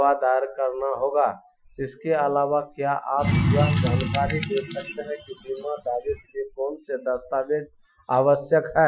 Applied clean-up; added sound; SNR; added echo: classical method Wiener filter.